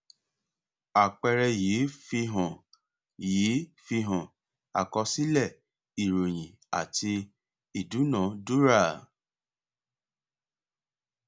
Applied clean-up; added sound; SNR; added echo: none; none; none; none.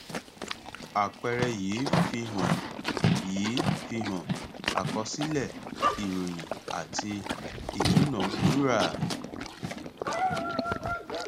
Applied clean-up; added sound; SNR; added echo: none; Livestock, farm animals, working animals; -3 dB; none.